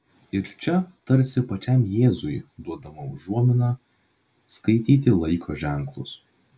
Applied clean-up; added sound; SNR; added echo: none; none; none; none.